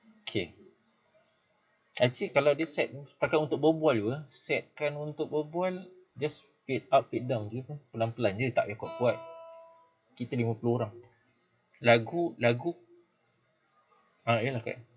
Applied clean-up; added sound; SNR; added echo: classical method WPE with log-MMSE.